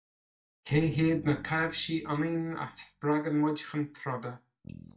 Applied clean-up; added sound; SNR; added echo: neural mask model DeepFilterNet 3.